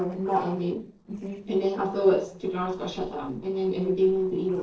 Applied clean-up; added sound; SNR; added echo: neural separator model SepFormer DNS4.